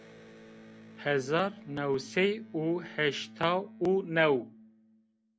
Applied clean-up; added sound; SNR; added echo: none; Electric guitar; 19 dB; none.